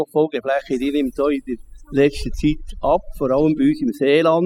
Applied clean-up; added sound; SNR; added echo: classical method spectral subtraction.